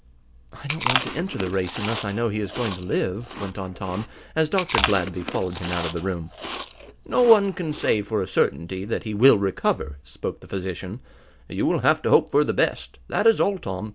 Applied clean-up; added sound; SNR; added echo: none; Chewing, mastication; 8 dB; none.